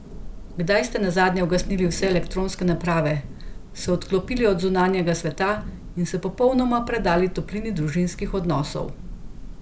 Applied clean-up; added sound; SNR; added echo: none; Thunder / Rain; 10 dB; none.